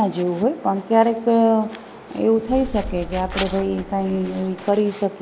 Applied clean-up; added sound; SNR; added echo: none; Boom; 14 dB; none.